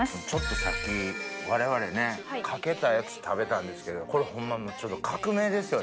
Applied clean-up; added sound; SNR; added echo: none; none; none; none.